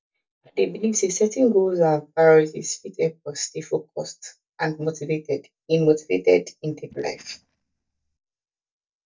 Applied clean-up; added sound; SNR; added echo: neural mask model DeepFilterNet 3.